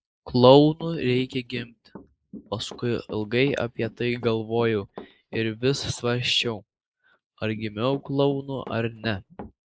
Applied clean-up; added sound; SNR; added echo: neural mask model Resemble Enhance denoiser.